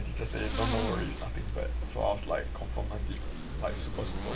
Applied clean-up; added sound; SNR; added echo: none; Zipper (clothing); -2 dB; reverberation time 0.2 s.